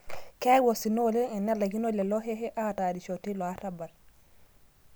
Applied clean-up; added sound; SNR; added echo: none; none; none; none.